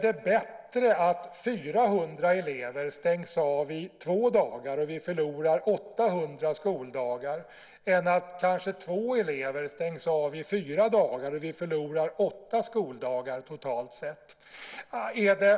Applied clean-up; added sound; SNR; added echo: none; none; none; none.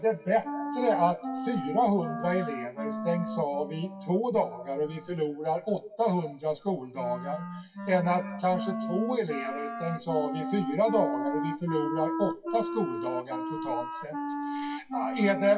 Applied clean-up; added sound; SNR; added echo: classical method WPE with log-MMSE.